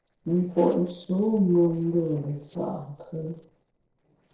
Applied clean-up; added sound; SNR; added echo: neural separator model SepFormer DNS4.